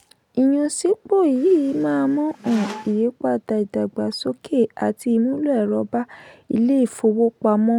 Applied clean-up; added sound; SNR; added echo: none; Squeak; 16 dB; none.